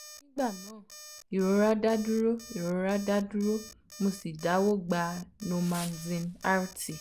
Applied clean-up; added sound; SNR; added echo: none; Alarm + Wind; 18 dB; none.